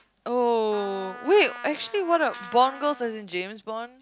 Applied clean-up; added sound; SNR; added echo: none; Trumpet; 18 dB; none.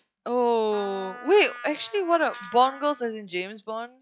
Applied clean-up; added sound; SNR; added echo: classical method log-MMSE.